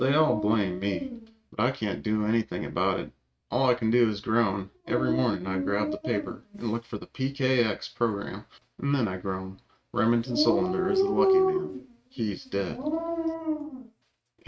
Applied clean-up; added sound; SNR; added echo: neural mask model RNNoise.